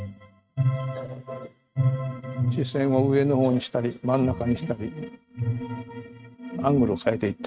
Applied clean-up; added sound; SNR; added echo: neural mask model RNNoise.